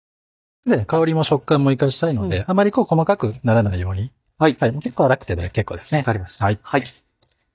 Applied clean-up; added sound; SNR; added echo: neural mask model DeepFilterNet 3.